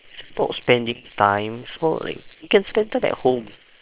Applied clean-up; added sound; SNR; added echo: neural separator model SepFormer WHAM!.